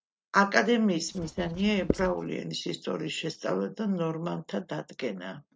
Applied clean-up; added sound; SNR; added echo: neural mask model RNNoise.